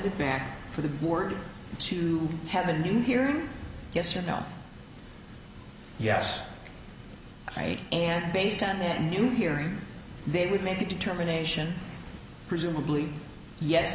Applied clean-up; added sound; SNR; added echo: none; none; none; none.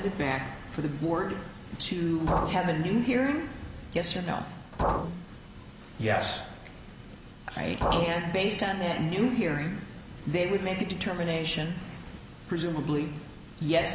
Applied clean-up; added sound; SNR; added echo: none; Liquid; 5 dB; none.